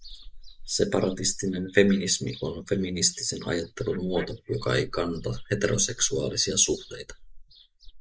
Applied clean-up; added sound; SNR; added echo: neural mask model Resemble Enhance denoiser.